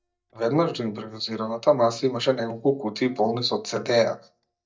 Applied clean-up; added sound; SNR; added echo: neural mask model DeepFilterNet 3.